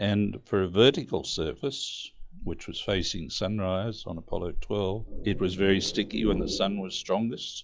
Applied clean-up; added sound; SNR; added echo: classical method log-MMSE.